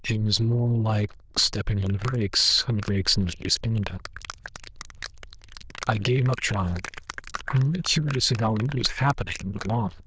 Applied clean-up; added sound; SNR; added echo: neural diffusion model UNIVERSE++.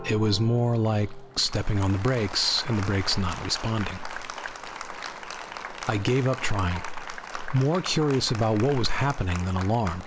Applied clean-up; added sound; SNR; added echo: none; Applause; 12 dB; none.